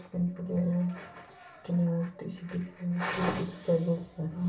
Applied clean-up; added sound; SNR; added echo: none; none; none; reverberation time 0.3 s.